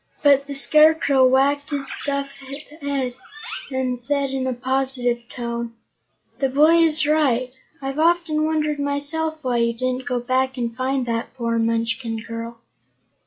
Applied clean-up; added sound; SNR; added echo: classical method log-MMSE.